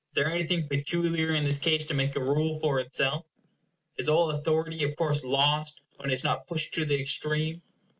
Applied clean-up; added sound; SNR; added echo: none; none; none; none.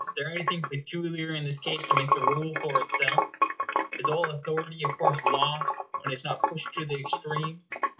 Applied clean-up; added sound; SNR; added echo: classical method log-MMSE.